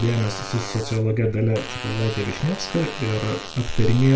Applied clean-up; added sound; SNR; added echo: none; Fart; 12 dB; reverberation time 0.3 s.